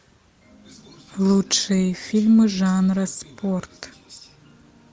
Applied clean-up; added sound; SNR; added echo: none; none; none; none.